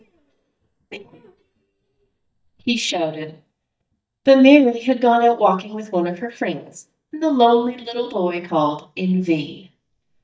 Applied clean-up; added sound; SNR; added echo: neural mask model DeepFilterNet 3.